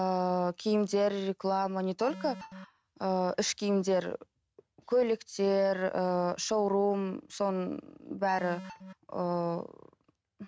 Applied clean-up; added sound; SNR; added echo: neural mask model RNNoise.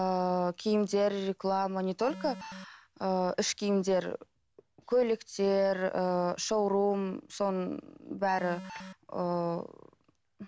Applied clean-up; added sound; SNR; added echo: none; Alarm; 12 dB; none.